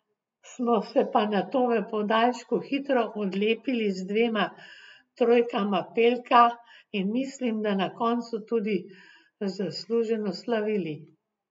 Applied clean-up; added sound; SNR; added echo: none; none; none; none.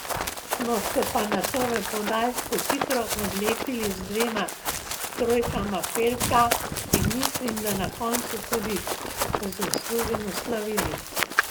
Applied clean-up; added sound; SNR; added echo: none; Run; 1 dB; none.